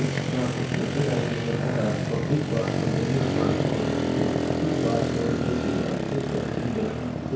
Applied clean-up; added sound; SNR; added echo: none; Motorcycle; -3 dB; reverberation time 0.6 s.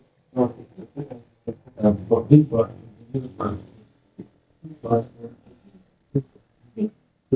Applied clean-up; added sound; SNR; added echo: neural mask model DeepFilterNet 3.